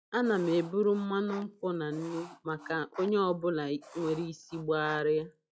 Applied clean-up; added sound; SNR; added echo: classical method log-MMSE.